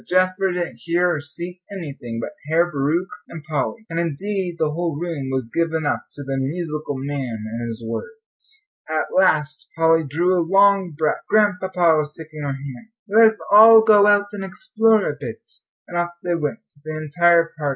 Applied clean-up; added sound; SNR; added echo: neural mask model Resemble Enhance denoiser.